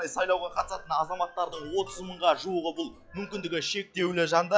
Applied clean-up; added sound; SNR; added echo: classical method log-MMSE.